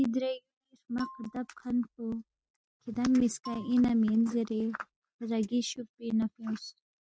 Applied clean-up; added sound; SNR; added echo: neural mask model RNNoise.